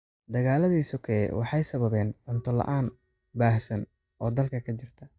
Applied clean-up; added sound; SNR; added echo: neural mask model DeepFilterNet 3.